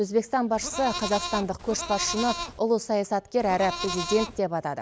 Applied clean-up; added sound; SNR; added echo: none; Livestock, farm animals, working animals; 7 dB; none.